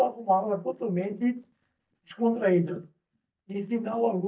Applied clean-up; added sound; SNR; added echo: neural mask model DeepFilterNet 3.